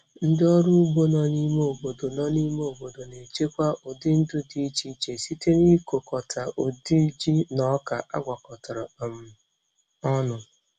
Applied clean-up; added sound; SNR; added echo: none; none; none; none.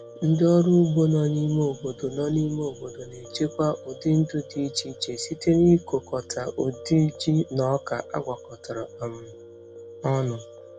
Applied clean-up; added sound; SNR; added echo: none; Piano; 18 dB; none.